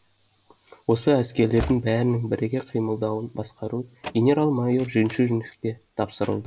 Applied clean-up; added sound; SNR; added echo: none; Slam / Train; 18 dB; none.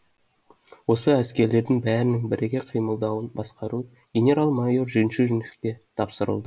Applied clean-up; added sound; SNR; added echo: none; none; none; none.